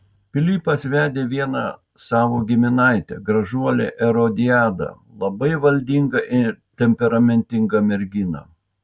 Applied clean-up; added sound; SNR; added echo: none; none; none; none.